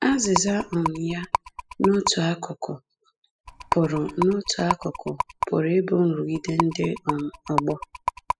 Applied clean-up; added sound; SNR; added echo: classical method spectral subtraction.